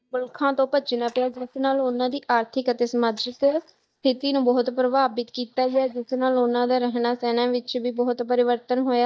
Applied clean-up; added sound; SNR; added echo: neural mask model DeepFilterNet 3.